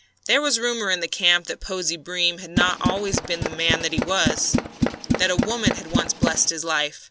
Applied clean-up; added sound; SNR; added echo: none; Tools; 0 dB; none.